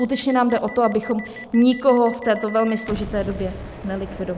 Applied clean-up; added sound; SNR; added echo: none; Boom; 15 dB; none.